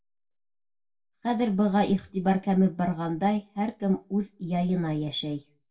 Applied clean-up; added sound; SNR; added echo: none; none; none; reverberation time 0.1 s.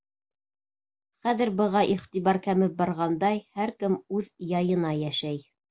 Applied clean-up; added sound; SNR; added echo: none; none; none; none.